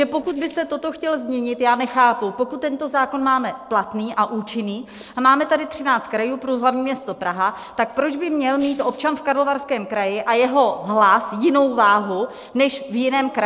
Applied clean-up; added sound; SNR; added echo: neural separator model SepFormer DNS4.